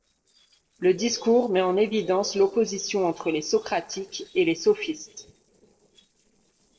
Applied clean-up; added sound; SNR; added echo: neural separator model SepFormer DNS4.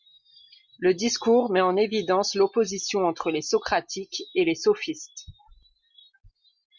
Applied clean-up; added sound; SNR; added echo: none; none; none; none.